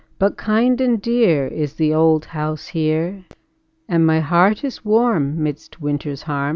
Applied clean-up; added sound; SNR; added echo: none; none; none; none.